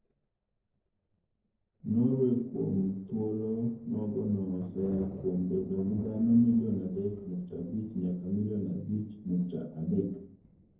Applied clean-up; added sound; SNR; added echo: neural separator model SepFormer DNS4.